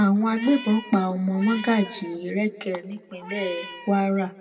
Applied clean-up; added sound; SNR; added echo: none; Meow; 15 dB; reverberation time 1.1 s.